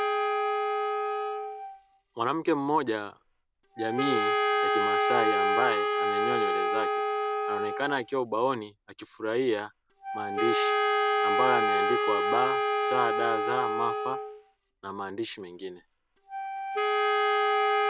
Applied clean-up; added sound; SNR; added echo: none; Wind instrument, woodwind instrument + Wind instrument, woodwind instrument; -4 dB; none.